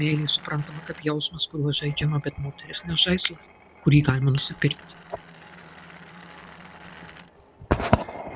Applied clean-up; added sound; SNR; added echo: none; Glass; 20 dB; none.